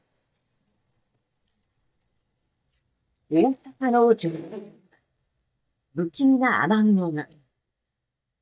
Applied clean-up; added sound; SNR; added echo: neural mask model DeepFilterNet 3.